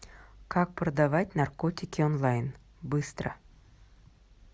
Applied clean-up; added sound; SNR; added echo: none; none; none; none.